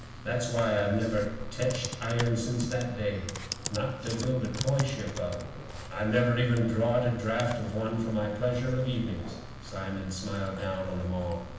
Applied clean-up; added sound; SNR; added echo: none; Computer keyboard; 10 dB; reverberation time 0.9 s.